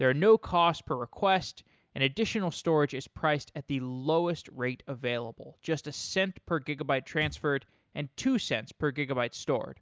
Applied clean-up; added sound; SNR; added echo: none; Thump, thud; 18 dB; none.